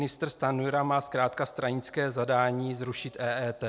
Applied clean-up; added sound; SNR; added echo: none; none; none; none.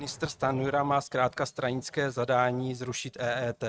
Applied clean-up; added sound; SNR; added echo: neural mask model RNNoise.